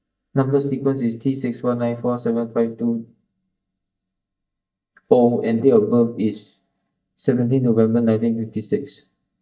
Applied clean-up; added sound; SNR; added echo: neural mask model DeepFilterNet 3.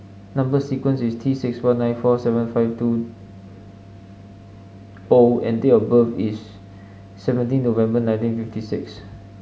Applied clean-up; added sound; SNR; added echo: none; none; none; none.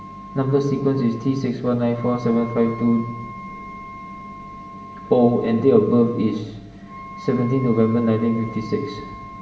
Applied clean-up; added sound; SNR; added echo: none; Wind instrument, woodwind instrument; 16 dB; reverberation time 1.1 s.